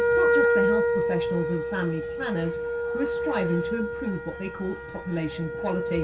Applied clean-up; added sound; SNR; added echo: none; Wind instrument, woodwind instrument; -4 dB; reverberation time 0.2 s.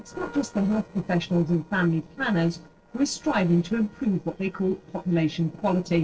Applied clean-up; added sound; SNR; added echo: neural separator model SepFormer DNS4.